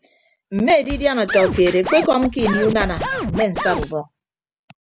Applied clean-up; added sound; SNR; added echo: none; Scratching (performance technique); 5 dB; none.